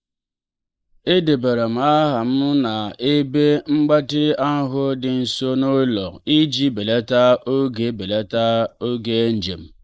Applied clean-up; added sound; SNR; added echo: neural mask model Resemble Enhance denoiser.